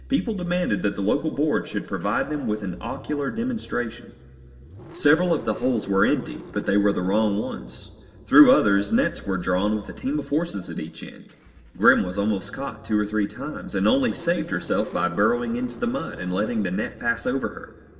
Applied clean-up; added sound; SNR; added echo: none; Engine starting / Car; 20 dB; reverberation time 3.0 s.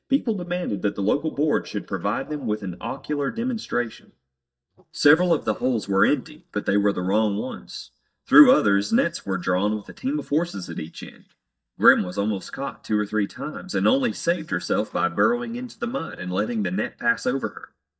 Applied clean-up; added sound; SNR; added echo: neural mask model DeepFilterNet 3.